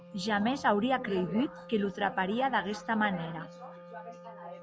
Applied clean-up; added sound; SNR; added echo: none; Wind instrument, woodwind instrument; 17 dB; none.